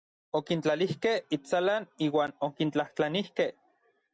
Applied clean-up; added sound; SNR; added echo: none; none; none; none.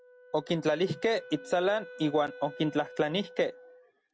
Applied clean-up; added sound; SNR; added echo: none; Wind instrument, woodwind instrument; 18 dB; none.